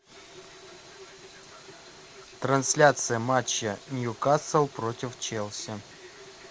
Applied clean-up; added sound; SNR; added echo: none; none; none; none.